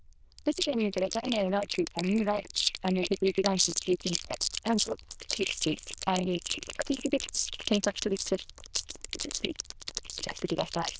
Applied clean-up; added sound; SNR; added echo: neural diffusion model UNIVERSE++.